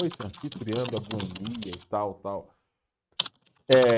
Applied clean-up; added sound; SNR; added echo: neural mask model RNNoise.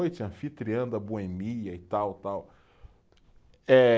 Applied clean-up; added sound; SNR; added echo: none; none; none; none.